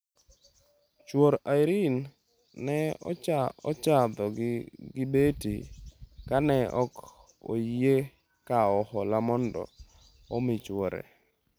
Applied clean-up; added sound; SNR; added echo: none; none; none; none.